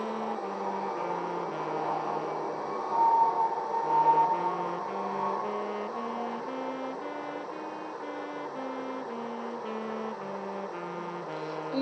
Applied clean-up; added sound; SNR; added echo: none; Wind instrument, woodwind instrument; 8 dB; reverberation time 0.6 s.